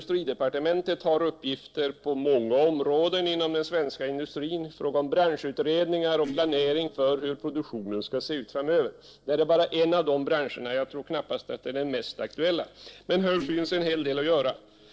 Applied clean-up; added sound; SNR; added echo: neural separator model SepFormer DNS4.